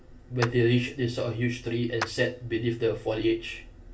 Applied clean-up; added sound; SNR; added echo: none; Clapping; 13 dB; reverberation time 0.2 s.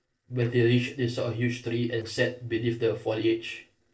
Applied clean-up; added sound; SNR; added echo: neural separator model SepFormer DNS4.